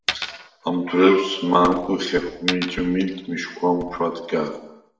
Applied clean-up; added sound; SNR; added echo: none; Coin (dropping); 10 dB; reverberation time 0.8 s.